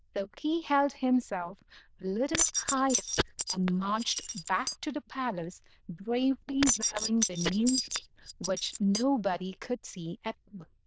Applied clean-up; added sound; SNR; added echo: neural diffusion model UNIVERSE++.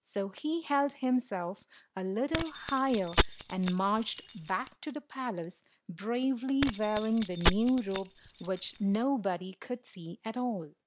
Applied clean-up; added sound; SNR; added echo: none; Keys jangling; -1 dB; none.